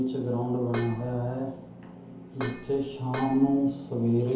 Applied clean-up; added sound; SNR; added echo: none; Dishes, pots, and pans; 11 dB; reverberation time 2.2 s.